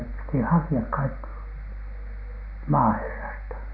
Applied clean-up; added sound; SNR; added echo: none; none; none; none.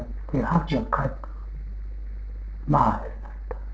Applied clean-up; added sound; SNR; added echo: neural separator model SepFormer DNS4.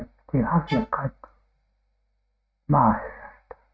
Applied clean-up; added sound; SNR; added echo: neural mask model RNNoise.